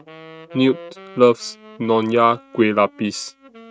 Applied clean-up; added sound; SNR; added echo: neural mask model RNNoise.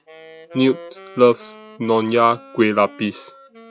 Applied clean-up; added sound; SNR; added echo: classical method log-MMSE.